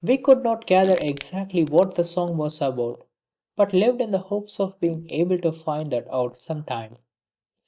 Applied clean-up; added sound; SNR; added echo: neural mask model DeepFilterNet 3.